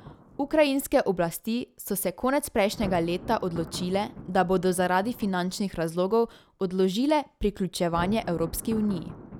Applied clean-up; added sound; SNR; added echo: none; Thunder; 17 dB; none.